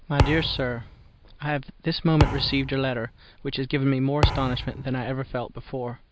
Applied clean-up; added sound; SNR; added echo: none; Thump, thud; 3 dB; none.